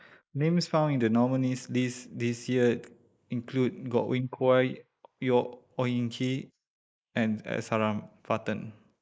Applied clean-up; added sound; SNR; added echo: neural mask model Resemble Enhance denoiser.